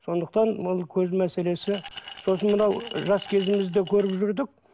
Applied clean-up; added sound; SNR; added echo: none; Glass; 17 dB; none.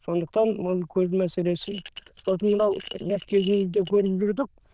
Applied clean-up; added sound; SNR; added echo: neural diffusion model UNIVERSE++.